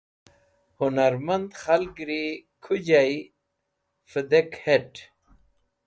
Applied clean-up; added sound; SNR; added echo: none; none; none; none.